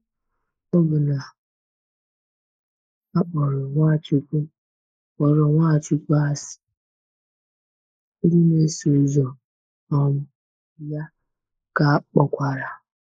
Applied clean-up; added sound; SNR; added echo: neural mask model Resemble Enhance denoiser.